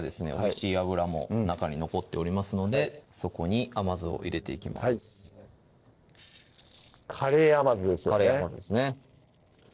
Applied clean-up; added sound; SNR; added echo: neural separator model SepFormer DNS4.